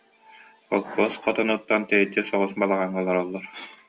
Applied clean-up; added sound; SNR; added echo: none; none; none; none.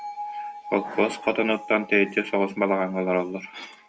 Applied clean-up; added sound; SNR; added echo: none; Bell; 15 dB; none.